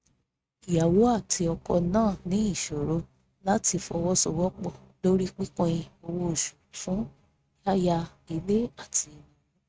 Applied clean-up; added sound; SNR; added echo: neural mask model RNNoise.